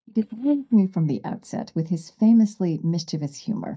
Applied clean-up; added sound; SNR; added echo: neural mask model DeepFilterNet 3.